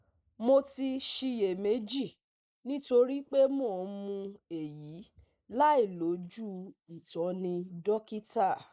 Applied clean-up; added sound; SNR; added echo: neural mask model Resemble Enhance denoiser.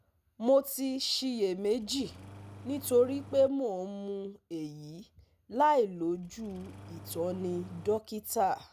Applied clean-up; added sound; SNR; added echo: none; Engine starting; 18 dB; none.